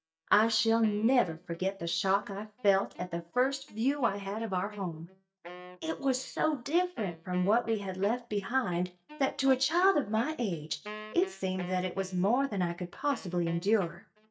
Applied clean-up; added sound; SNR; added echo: neural mask model DeepFilterNet 3.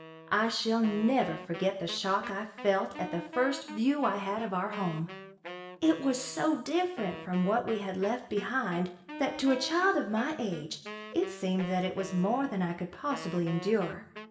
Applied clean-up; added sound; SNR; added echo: none; Wind instrument, woodwind instrument; 15 dB; reverberation time 0.7 s.